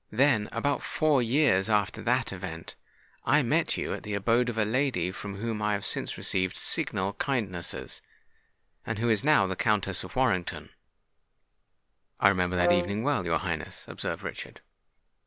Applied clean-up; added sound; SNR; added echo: none; Brass instrument; 3 dB; none.